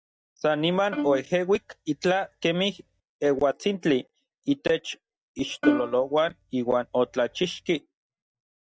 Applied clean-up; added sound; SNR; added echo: neural mask model DeepFilterNet 3.